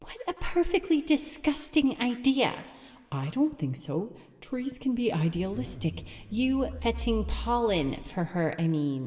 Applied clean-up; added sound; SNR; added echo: none; Zipper (clothing); 9 dB; reverberation time 2.6 s.